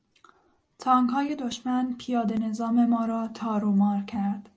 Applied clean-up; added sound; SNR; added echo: none; none; none; none.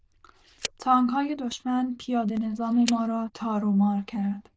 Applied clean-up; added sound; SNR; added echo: neural diffusion model UNIVERSE++.